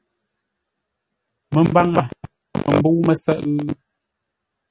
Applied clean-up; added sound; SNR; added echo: none; none; none; none.